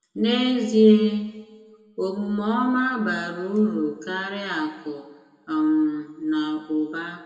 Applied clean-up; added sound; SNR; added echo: none; none; none; reverberation time 1.2 s.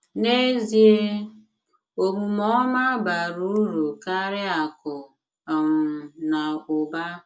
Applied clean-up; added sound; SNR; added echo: none; none; none; none.